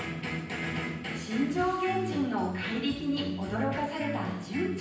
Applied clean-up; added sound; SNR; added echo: none; none; none; reverberation time 0.9 s.